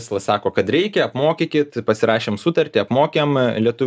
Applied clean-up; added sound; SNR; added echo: none; none; none; none.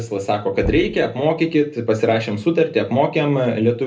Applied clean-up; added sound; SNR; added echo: none; Knock; 15 dB; reverberation time 0.3 s.